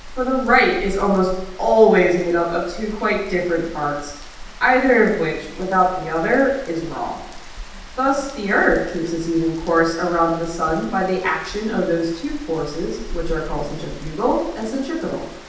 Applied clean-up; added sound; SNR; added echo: none; Rain; 13 dB; reverberation time 0.9 s.